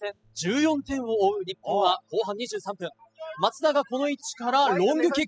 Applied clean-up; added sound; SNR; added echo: classical method spectral subtraction.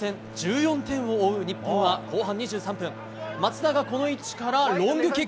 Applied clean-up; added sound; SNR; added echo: none; Bowed string instrument; 15 dB; none.